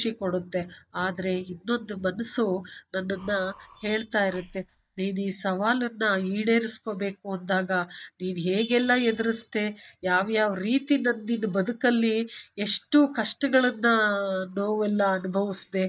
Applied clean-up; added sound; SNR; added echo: neural mask model DeepFilterNet 3.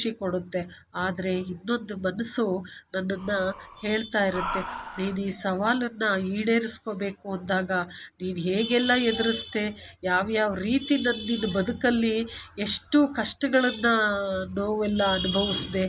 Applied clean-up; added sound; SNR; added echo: none; Breathing; 13 dB; none.